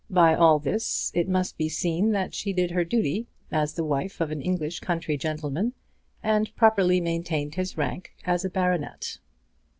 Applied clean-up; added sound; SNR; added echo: none; none; none; none.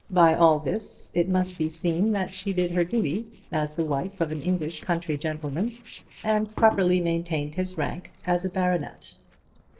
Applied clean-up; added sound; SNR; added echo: neural separator model SepFormer DNS4.